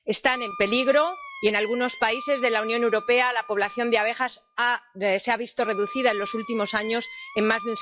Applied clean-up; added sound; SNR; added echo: classical method log-MMSE.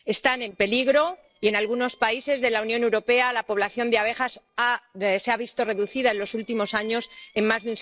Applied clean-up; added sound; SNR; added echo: neural separator model SepFormer DNS4.